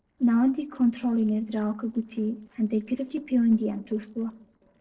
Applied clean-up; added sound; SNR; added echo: neural separator model SepFormer DNS4.